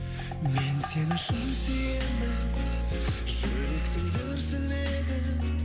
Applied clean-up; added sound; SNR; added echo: none; Printer; 15 dB; none.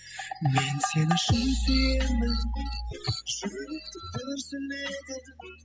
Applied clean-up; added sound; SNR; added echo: classical method spectral subtraction.